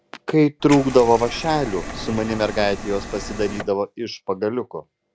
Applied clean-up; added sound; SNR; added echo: none; Liquid; 11 dB; none.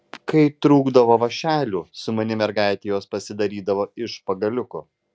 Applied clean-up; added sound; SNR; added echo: none; none; none; none.